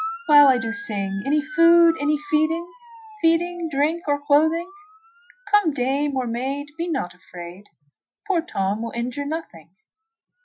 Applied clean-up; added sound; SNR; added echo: classical method Wiener filter.